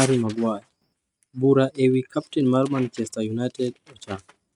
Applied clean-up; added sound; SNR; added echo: neural mask model RNNoise.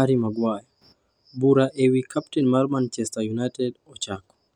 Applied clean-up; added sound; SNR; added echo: none; none; none; none.